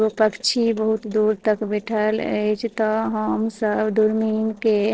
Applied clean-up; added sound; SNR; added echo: neural separator model SepFormer DNS4.